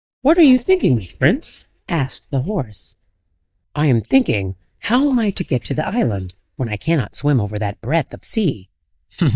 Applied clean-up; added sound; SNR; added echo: neural mask model DeepFilterNet 3.